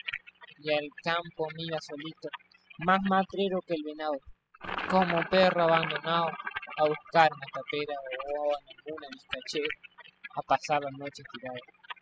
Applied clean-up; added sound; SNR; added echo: classical method spectral subtraction.